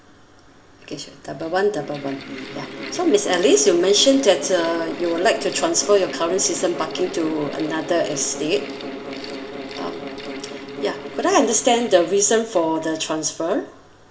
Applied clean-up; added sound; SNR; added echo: none; Mechanical fan; 12 dB; reverberation time 0.4 s.